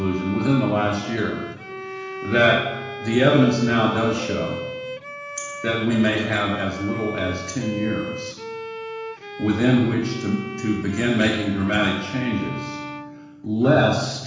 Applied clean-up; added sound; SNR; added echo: none; Bowed string instrument; 12 dB; reverberation time 1.1 s.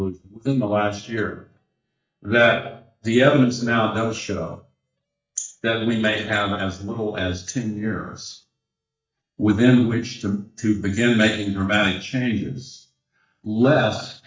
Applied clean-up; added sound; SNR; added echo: neural mask model DeepFilterNet 3.